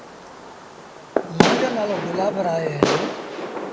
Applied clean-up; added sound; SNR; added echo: none; Fireworks; -3 dB; none.